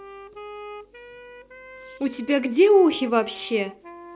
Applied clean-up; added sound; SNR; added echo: none; Wind instrument, woodwind instrument; 18 dB; none.